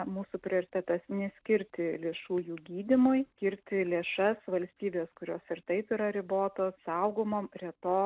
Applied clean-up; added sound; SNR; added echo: none; none; none; none.